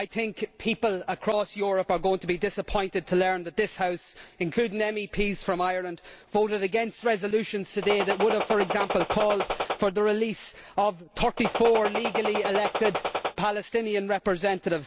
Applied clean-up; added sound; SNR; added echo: none; Gunshot, gunfire; 3 dB; none.